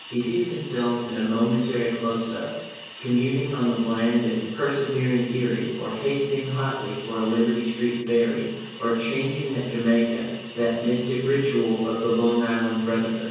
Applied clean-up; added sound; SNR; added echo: none; Hiss; 16 dB; reverberation time 1.3 s.